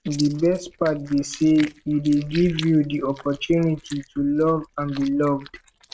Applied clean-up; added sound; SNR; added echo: neural mask model RNNoise.